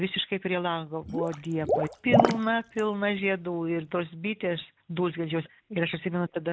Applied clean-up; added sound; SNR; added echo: none; Water / Liquid; 0 dB; none.